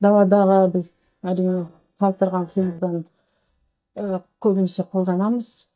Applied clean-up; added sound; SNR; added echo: neural mask model DeepFilterNet 3.